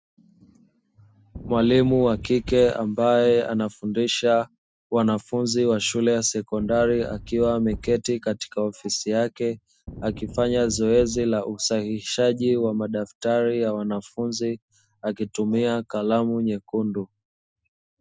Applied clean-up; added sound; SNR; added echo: none; Wind; 13 dB; none.